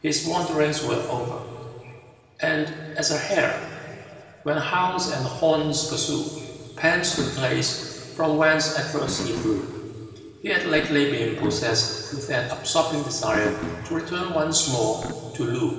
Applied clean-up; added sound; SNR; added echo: none; Guitar; 13 dB; reverberation time 2.5 s.